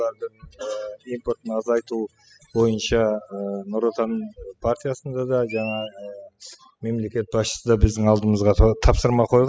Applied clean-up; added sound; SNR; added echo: classical method spectral subtraction.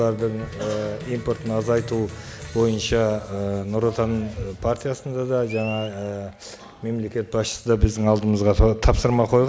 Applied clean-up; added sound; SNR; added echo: none; Cheering; 19 dB; none.